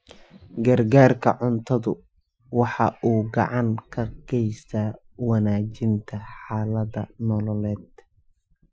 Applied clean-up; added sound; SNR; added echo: classical method Wiener filter.